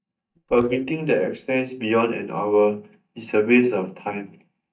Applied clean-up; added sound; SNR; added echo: neural mask model DeepFilterNet 3.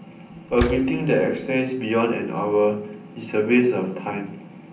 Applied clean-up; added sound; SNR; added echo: none; Slam; 9 dB; reverberation time 0.6 s.